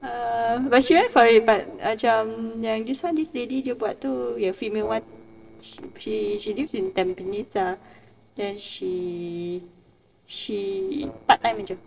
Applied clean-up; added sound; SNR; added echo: neural separator model SepFormer DNS4.